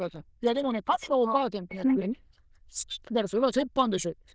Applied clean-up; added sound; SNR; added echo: neural diffusion model UNIVERSE++.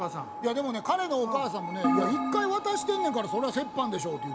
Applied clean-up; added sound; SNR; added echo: none; Keyboard (musical) + Screech; 4 dB; none.